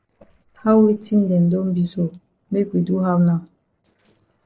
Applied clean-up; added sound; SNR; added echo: neural separator model SepFormer DNS4.